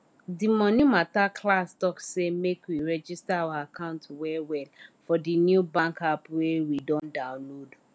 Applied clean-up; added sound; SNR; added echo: none; none; none; none.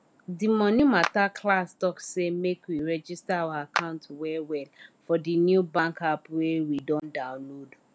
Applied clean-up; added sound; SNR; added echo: none; Clapping; 9 dB; none.